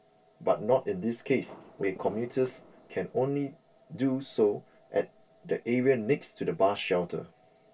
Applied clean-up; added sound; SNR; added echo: none; Fireworks; 20 dB; reverberation time 0.1 s.